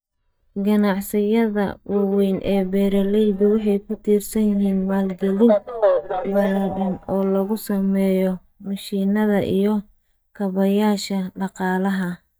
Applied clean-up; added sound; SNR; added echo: neural mask model DeepFilterNet 3.